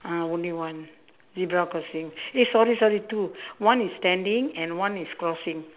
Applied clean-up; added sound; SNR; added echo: none; none; none; none.